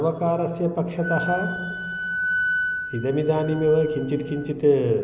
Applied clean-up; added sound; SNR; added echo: none; Wind instrument, woodwind instrument; 7 dB; none.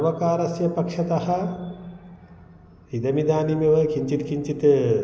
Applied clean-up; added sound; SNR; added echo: none; none; none; none.